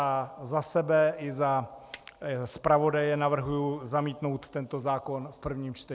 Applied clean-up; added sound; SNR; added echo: none; Coin (dropping); 17 dB; none.